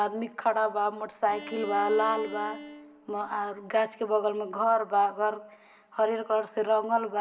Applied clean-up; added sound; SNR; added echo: none; Bowed string instrument; 14 dB; reverberation time 1.2 s.